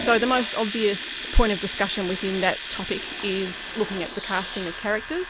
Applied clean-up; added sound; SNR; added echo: none; Domestic sounds, home sounds + Toilet flush; 6 dB; none.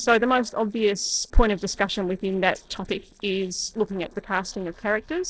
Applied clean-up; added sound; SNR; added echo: neural separator model SepFormer DNS4.